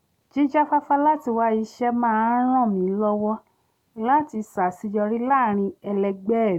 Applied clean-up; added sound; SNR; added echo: none; none; none; none.